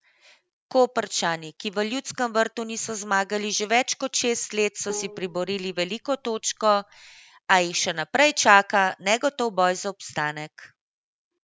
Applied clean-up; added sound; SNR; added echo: none; Bowed string instrument; 18 dB; none.